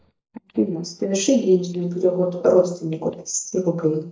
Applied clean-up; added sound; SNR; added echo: neural mask model DeepFilterNet 3.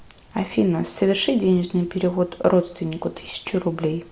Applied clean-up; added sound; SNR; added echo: none; none; none; none.